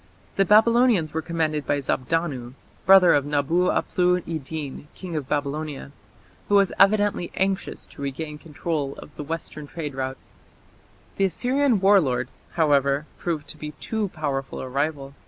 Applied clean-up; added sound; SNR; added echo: none; none; none; none.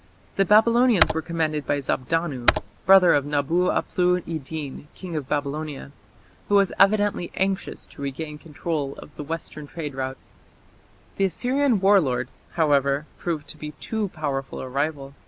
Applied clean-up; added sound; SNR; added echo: none; Computer keyboard; 5 dB; none.